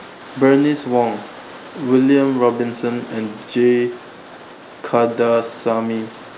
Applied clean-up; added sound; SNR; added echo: none; Rain; 19 dB; none.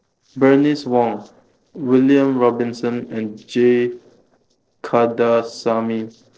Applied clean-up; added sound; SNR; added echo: neural separator model SepFormer DNS4.